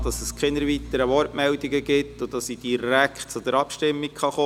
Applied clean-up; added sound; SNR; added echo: none; Bowed string instrument; 15 dB; none.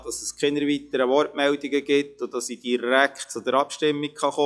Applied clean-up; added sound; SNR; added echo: classical method log-MMSE.